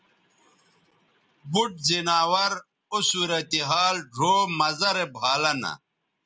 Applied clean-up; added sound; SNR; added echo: none; none; none; none.